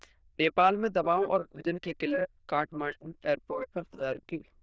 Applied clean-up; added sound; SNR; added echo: neural diffusion model UNIVERSE++.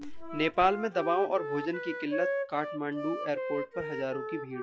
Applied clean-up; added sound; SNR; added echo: classical method log-MMSE.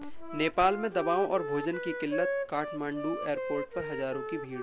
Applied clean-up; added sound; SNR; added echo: none; Wind instrument, woodwind instrument; 5 dB; none.